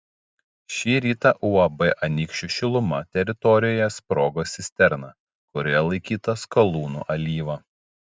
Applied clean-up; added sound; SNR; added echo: none; none; none; none.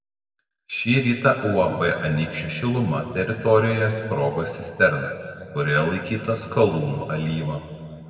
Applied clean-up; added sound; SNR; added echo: none; none; none; reverberation time 2.1 s.